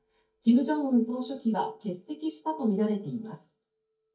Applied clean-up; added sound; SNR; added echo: neural mask model DeepFilterNet 3.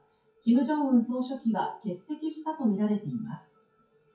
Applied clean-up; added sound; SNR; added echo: classical method WPE with log-MMSE.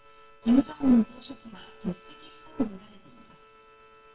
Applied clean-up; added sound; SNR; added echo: neural separator model SepFormer WHAMR!.